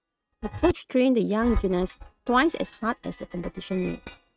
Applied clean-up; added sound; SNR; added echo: neural mask model RNNoise.